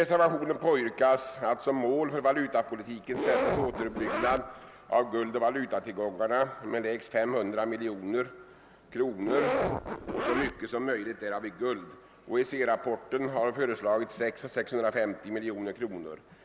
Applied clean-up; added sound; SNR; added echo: none; Zipper (clothing); 2 dB; none.